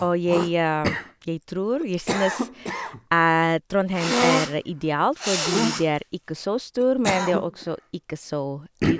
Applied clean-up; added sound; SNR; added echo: none; Cough; 4 dB; none.